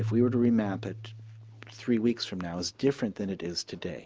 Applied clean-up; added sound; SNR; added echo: none; Keyboard (musical); 10 dB; none.